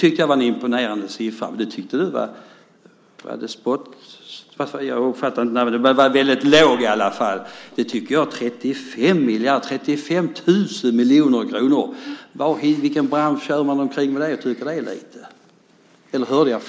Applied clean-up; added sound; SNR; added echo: none; Wind instrument, woodwind instrument; 17 dB; none.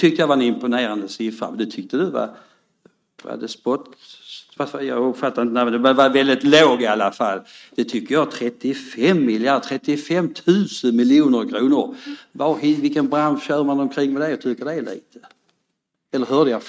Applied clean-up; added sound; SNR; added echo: neural mask model RNNoise.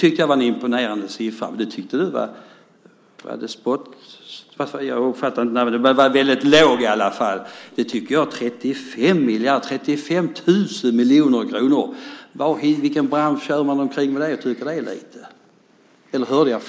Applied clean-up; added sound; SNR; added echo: neural mask model Resemble Enhance denoiser.